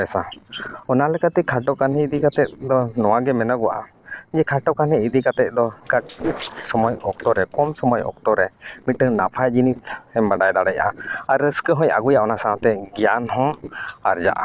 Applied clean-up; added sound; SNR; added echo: neural separator model SepFormer DNS4.